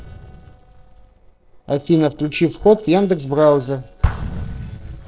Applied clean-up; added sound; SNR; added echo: neural separator model SepFormer DNS4.